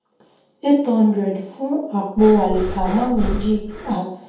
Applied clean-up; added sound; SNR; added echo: none; Breathing; 6 dB; reverberation time 0.7 s.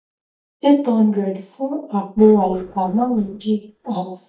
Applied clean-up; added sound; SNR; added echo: neural mask model DeepFilterNet 3.